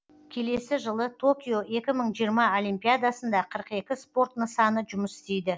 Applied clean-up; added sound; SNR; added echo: none; none; none; none.